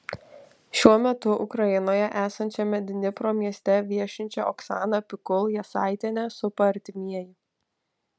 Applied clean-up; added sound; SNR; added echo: none; none; none; none.